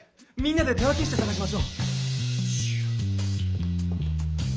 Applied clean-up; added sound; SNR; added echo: none; none; none; none.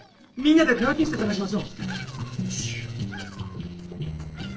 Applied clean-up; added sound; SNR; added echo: neural separator model SepFormer DNS4.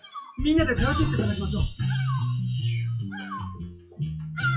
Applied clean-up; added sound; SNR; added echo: classical method WPE with log-MMSE.